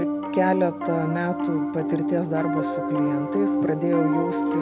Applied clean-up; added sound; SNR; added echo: none; Piano; -1 dB; none.